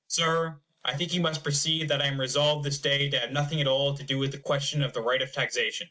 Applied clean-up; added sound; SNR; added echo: none; none; none; none.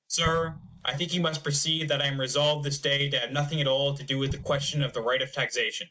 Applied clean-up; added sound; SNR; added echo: none; Explosion; 14 dB; none.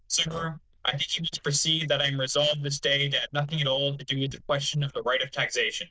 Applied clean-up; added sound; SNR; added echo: neural diffusion model UNIVERSE++.